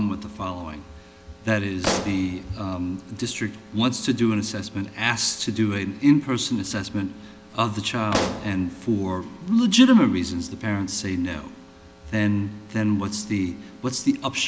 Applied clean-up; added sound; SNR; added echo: none; Explosion; 7 dB; none.